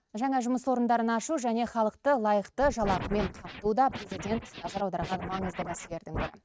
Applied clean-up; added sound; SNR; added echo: neural mask model RNNoise.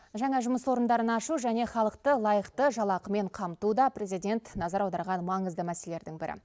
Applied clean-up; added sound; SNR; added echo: none; none; none; none.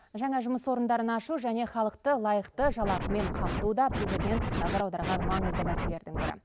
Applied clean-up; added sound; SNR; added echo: none; Scratching (performance technique); 1 dB; none.